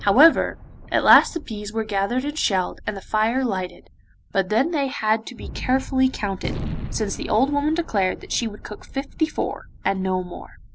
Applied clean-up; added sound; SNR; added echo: none; Gunshot, gunfire; 13 dB; none.